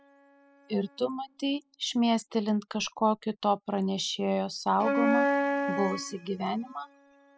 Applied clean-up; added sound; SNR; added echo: classical method spectral subtraction.